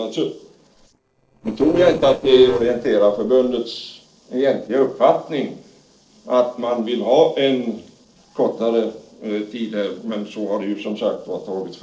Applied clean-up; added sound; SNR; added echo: neural separator model SepFormer DNS4.